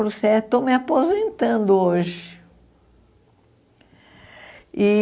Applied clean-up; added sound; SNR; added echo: none; none; none; none.